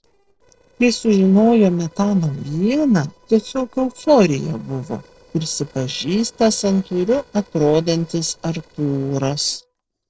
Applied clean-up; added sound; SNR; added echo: neural separator model SepFormer DNS4.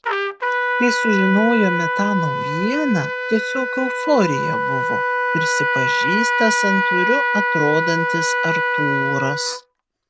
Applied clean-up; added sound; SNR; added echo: none; Trumpet; -1 dB; none.